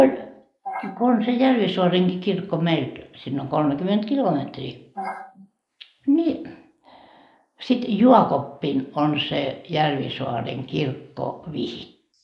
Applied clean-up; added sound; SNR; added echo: neural mask model Resemble Enhance denoiser.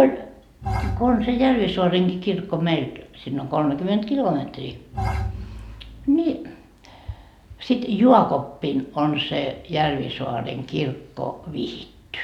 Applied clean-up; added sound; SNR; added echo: none; Bowed string instrument; 6 dB; none.